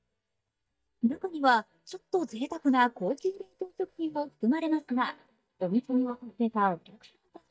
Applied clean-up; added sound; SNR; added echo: neural mask model DeepFilterNet 3.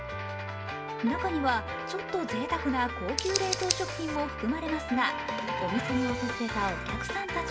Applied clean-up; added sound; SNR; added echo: none; Scissors; 12 dB; reverberation time 0.3 s.